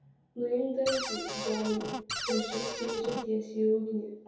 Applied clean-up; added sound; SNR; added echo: none; Cupboard open or close; 5 dB; reverberation time 0.7 s.